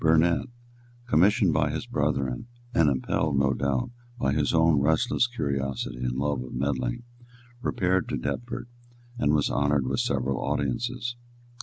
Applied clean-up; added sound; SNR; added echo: none; none; none; none.